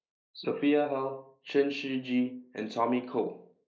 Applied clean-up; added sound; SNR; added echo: neural mask model Resemble Enhance denoiser.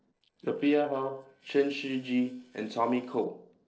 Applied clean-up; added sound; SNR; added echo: neural separator model SepFormer DNS4.